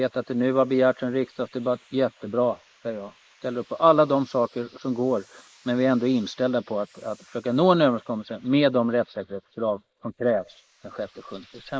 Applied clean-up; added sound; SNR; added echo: neural mask model Resemble Enhance denoiser.